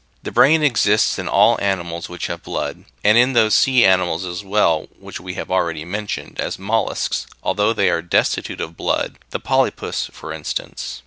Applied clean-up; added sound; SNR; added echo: none; none; none; none.